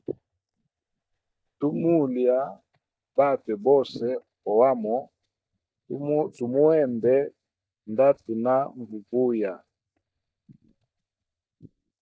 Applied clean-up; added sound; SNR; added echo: neural mask model DeepFilterNet 3.